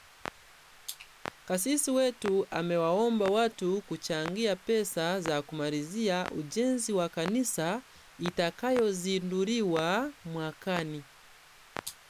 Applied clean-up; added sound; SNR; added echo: none; Clock; 16 dB; none.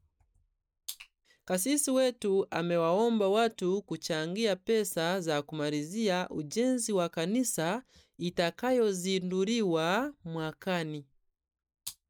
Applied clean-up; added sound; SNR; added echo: none; none; none; none.